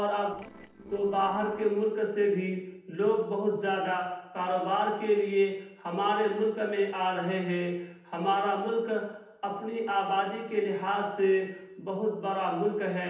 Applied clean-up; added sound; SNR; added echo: neural separator model SepFormer DNS4.